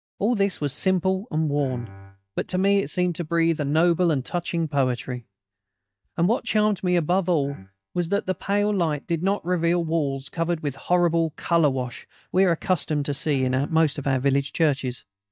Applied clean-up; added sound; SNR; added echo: neural mask model DeepFilterNet 3.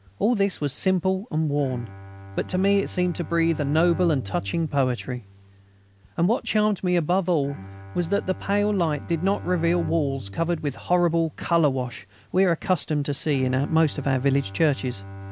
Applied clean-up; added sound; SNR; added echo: none; Bowed string instrument; 15 dB; none.